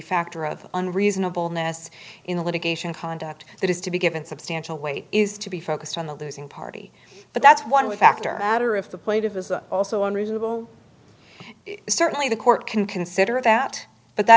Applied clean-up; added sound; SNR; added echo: none; none; none; none.